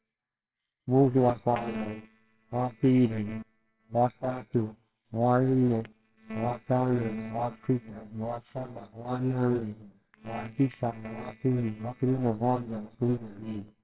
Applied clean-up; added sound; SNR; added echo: neural separator model SepFormer WHAMR!.